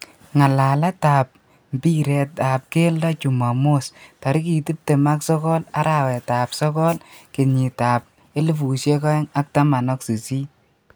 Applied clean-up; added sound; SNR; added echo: none; none; none; none.